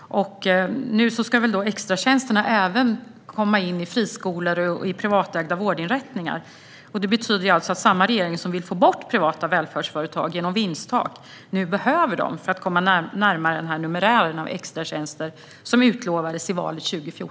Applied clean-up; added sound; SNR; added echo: none; none; none; none.